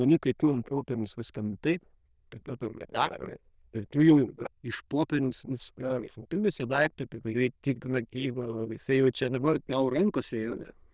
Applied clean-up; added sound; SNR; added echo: neural diffusion model UNIVERSE++.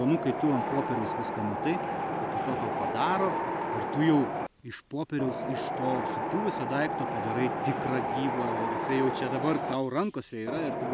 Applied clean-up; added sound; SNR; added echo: none; Wind; 1 dB; none.